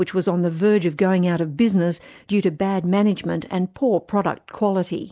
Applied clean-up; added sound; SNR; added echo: none; none; none; none.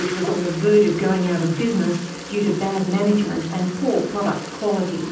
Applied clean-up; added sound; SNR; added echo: none; Toilet flush; 13 dB; reverberation time 0.6 s.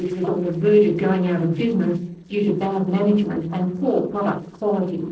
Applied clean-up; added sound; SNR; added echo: neural separator model SepFormer DNS4.